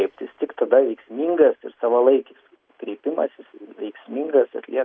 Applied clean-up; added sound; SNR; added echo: none; none; none; none.